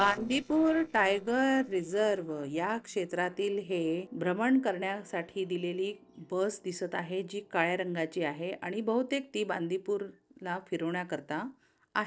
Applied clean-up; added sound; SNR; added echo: neural separator model SepFormer DNS4.